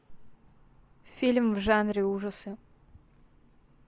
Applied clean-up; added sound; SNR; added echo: none; none; none; none.